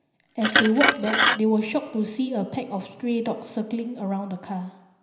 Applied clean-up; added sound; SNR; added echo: none; Glass; -1 dB; reverberation time 0.9 s.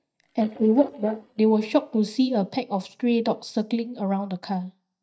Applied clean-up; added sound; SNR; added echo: neural mask model DeepFilterNet 3.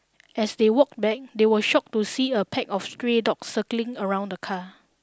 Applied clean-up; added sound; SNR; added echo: none; none; none; none.